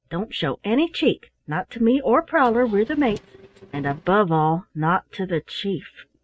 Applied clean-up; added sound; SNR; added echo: neural mask model RNNoise.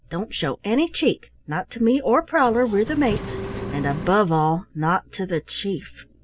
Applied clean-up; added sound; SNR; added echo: none; Engine; 9 dB; none.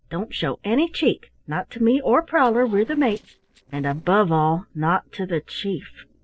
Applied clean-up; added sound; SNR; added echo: neural separator model SepFormer DNS4.